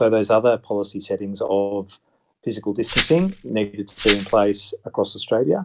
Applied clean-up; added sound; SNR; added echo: none; Glass; 3 dB; none.